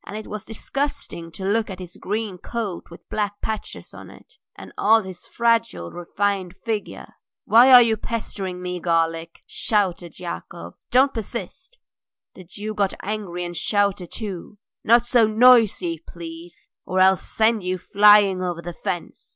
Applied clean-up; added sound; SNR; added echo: none; none; none; none.